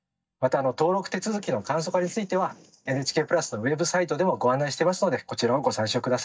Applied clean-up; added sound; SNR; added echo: neural mask model DeepFilterNet 3.